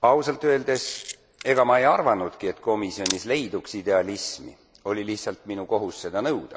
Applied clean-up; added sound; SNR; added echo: none; Camera; 15 dB; none.